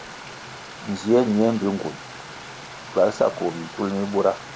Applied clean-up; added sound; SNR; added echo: none; Stream; 14 dB; none.